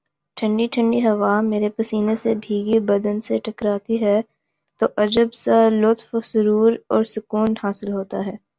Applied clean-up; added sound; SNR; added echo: none; none; none; none.